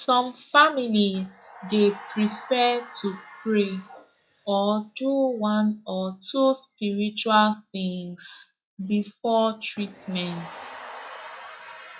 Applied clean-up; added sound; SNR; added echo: classical method log-MMSE.